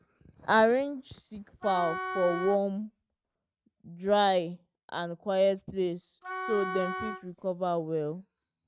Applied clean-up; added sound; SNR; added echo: neural mask model RNNoise.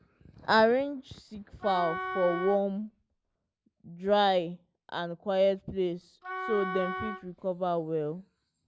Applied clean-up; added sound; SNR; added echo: none; Wind instrument, woodwind instrument; 8 dB; none.